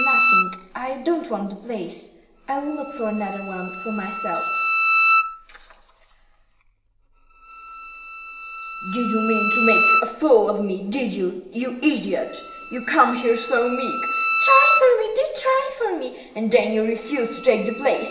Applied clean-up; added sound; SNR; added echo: none; Bowed string instrument; 1 dB; reverberation time 1.1 s.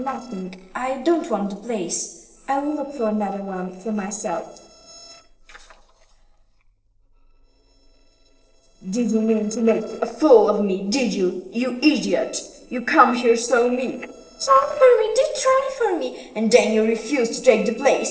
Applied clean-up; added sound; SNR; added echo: neural separator model SepFormer DNS4.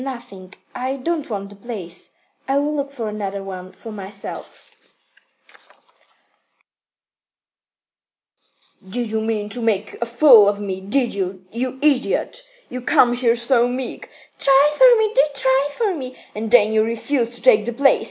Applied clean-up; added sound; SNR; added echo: none; none; none; none.